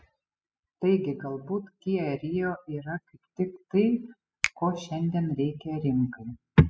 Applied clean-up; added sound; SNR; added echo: classical method spectral subtraction.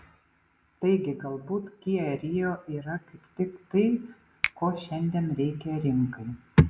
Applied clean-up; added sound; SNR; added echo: none; Finger snapping; 11 dB; none.